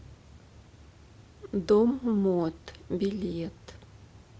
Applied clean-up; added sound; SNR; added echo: none; none; none; none.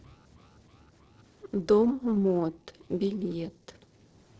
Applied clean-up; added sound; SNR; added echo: neural separator model SepFormer DNS4.